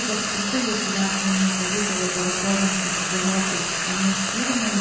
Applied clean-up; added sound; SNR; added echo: none; Frying (food); 0 dB; reverberation time 1.0 s.